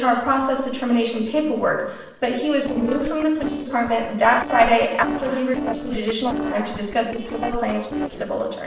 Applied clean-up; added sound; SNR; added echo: neural separator model SepFormer DNS4.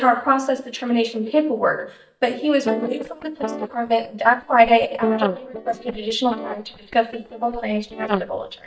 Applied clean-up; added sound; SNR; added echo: neural mask model DeepFilterNet 3.